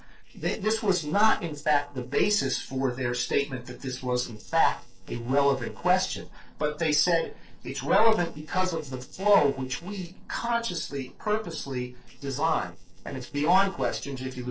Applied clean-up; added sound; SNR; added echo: neural separator model SepFormer DNS4.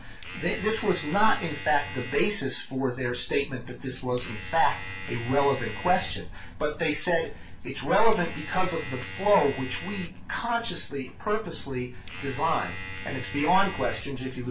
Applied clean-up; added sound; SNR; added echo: none; Domestic sounds, home sounds; 14 dB; reverberation time 0.3 s.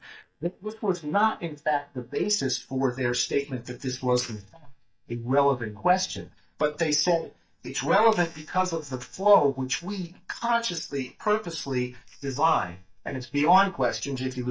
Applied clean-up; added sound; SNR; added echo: neural mask model DeepFilterNet 3.